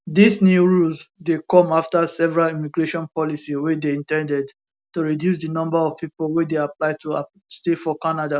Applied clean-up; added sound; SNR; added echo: none; none; none; none.